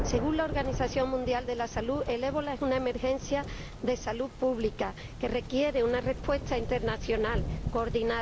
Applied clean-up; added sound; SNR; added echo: none; Thunder; 6 dB; none.